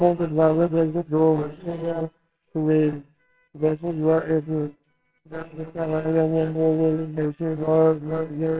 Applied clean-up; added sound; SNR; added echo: neural separator model SepFormer WHAMR!.